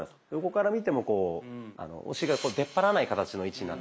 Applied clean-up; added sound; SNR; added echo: none; none; none; none.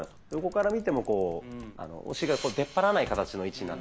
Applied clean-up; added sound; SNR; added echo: none; Typing; 20 dB; none.